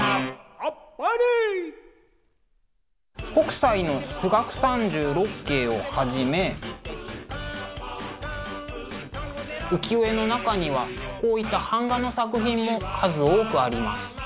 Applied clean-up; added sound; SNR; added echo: none; none; none; none.